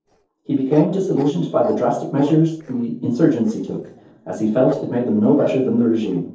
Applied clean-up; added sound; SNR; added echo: neural separator model SepFormer DNS4.